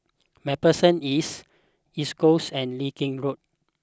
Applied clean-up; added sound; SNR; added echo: none; none; none; none.